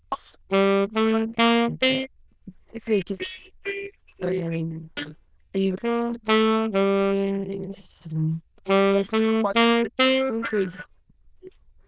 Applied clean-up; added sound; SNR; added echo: neural diffusion model UNIVERSE++.